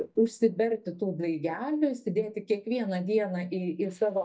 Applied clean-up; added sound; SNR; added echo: neural mask model DeepFilterNet 3.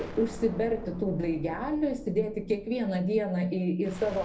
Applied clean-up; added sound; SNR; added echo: none; Explosion; 14 dB; reverberation time 0.3 s.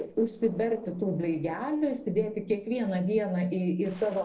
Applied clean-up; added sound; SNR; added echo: neural separator model SepFormer DNS4.